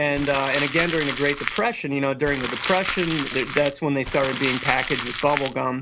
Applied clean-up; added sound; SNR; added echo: none; Crumpling, crinkling; 6 dB; none.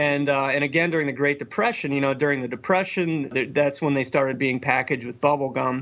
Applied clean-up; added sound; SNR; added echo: none; none; none; none.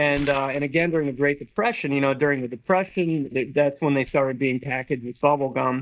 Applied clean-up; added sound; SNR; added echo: neural mask model DeepFilterNet 3.